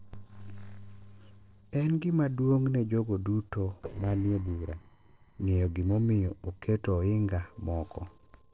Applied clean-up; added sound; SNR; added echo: neural separator model SepFormer DNS4.